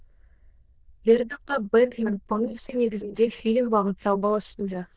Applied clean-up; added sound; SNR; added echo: neural diffusion model UNIVERSE++.